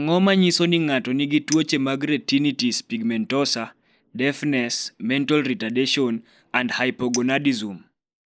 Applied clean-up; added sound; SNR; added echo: neural mask model Resemble Enhance denoiser.